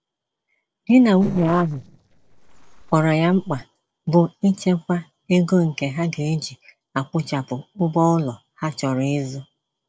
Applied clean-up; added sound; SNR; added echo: neural separator model SepFormer DNS4.